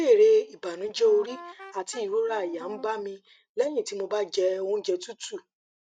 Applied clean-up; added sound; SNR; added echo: neural mask model RNNoise.